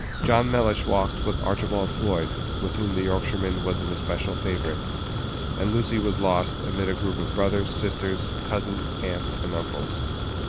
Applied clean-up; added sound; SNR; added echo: none; Fire; 1 dB; none.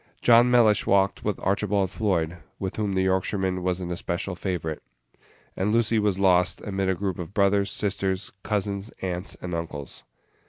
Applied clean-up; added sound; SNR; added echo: none; none; none; none.